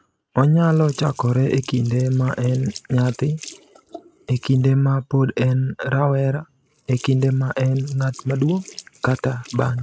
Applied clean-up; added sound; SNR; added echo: neural mask model RNNoise.